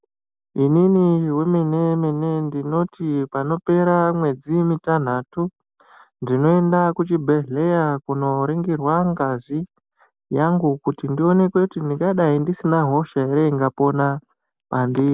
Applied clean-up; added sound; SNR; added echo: none; none; none; none.